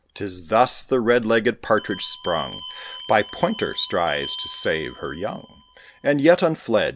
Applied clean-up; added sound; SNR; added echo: none; Bell; 11 dB; none.